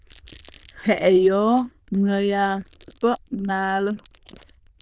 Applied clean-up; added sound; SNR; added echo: neural diffusion model UNIVERSE++.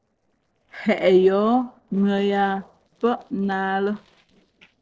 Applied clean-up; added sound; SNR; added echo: neural separator model SepFormer DNS4.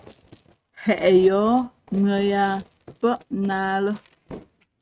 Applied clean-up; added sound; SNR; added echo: neural mask model RNNoise.